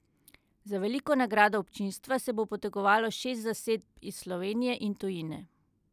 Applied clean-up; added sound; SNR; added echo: none; none; none; none.